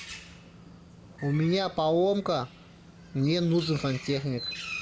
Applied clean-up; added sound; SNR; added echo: none; Bird; 15 dB; none.